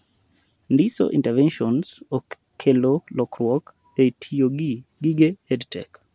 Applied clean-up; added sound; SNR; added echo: none; none; none; none.